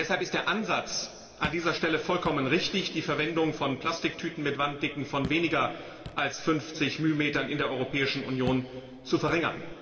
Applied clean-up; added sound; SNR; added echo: none; Raindrop / Drip; 15 dB; reverberation time 2.2 s.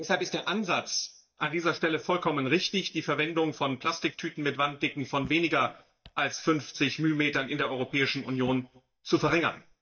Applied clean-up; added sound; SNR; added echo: neural mask model DeepFilterNet 3.